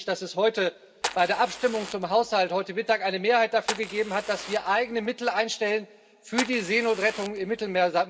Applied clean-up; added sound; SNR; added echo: none; Fire; 11 dB; reverberation time 2.4 s.